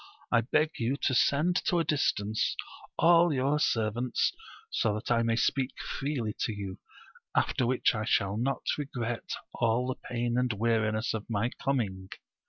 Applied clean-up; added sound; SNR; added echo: none; none; none; none.